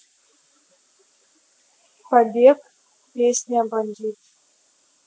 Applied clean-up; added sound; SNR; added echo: none; none; none; none.